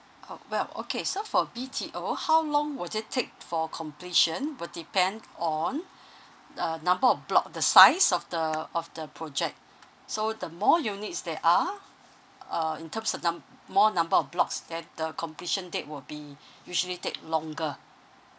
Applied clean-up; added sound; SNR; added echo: none; none; none; none.